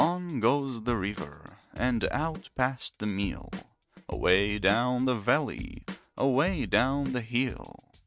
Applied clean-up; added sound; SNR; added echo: neural mask model RNNoise.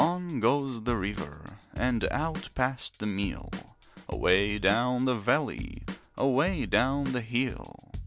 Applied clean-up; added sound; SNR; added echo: none; Drum / Drum kit; 11 dB; none.